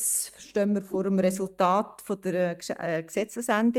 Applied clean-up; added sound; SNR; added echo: neural mask model DeepFilterNet 3.